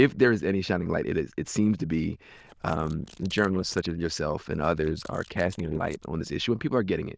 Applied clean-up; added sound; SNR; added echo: neural diffusion model UNIVERSE++.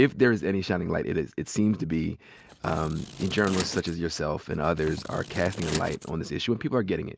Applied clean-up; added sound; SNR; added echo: none; Scissors; 12 dB; none.